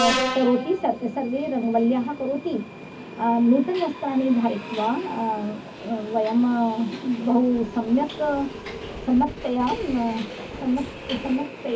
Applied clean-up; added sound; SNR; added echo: none; Subway, metro, underground; 10 dB; reverberation time 0.3 s.